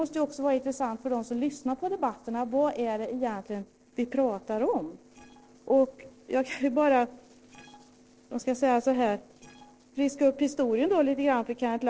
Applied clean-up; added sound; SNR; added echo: neural separator model SepFormer DNS4.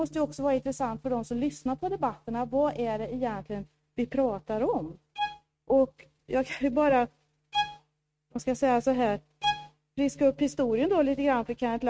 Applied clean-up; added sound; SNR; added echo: neural mask model RNNoise.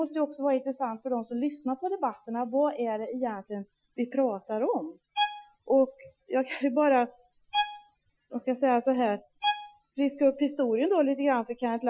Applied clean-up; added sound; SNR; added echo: classical method Wiener filter.